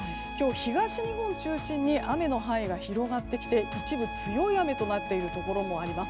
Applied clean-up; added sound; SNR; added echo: none; Bowed string instrument; 11 dB; none.